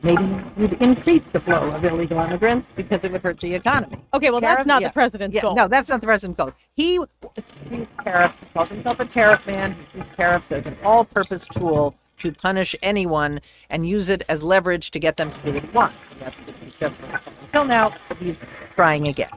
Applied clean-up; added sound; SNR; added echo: neural mask model RNNoise.